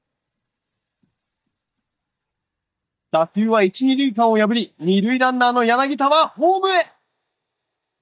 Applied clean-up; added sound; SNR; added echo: neural mask model DeepFilterNet 3.